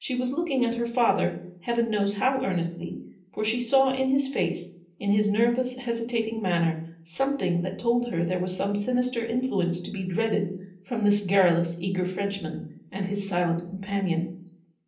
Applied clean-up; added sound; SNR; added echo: none; none; none; reverberation time 0.6 s.